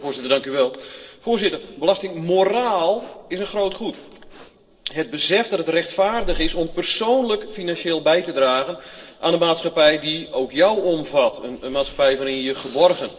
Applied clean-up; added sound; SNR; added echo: neural separator model SepFormer DNS4.